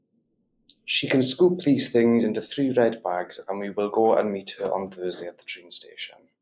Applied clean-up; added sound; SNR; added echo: neural mask model Resemble Enhance denoiser.